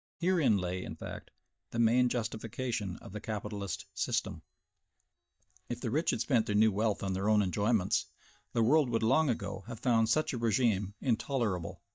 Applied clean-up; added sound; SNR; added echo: neural mask model DeepFilterNet 3.